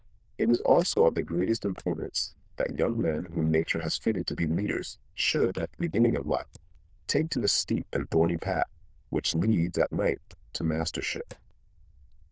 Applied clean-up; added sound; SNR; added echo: neural diffusion model UNIVERSE++.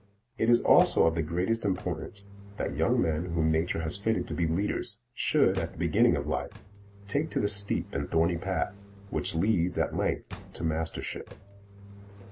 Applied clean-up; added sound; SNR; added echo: none; Engine; 19 dB; none.